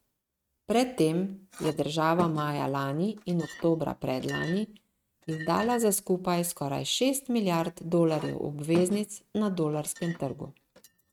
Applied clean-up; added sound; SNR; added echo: neural mask model RNNoise.